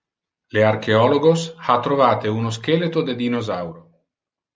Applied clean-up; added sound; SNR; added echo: none; none; none; none.